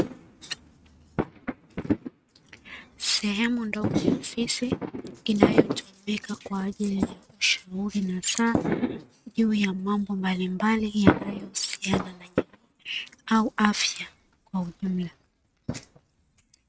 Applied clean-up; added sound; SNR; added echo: neural mask model RNNoise.